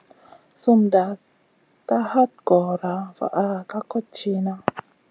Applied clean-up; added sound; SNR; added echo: none; none; none; none.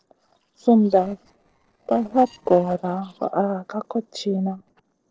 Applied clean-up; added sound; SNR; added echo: neural separator model SepFormer DNS4.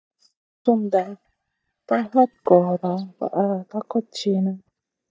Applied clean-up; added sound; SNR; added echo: neural mask model DeepFilterNet 3.